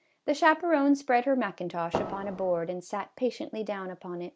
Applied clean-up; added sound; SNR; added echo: none; Fireworks; 7 dB; none.